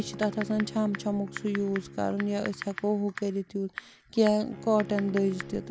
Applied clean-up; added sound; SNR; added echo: none; Bowed string instrument + Typing; 13 dB; none.